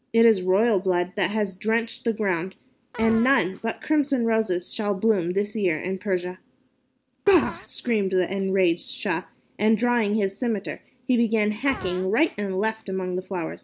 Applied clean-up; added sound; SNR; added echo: none; Fart; 20 dB; none.